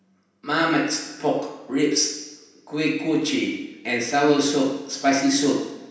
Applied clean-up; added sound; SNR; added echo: none; none; none; reverberation time 0.9 s.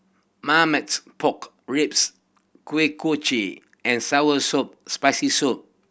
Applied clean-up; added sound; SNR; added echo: none; none; none; none.